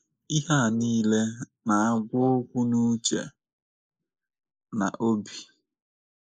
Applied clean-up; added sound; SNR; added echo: neural mask model Resemble Enhance denoiser.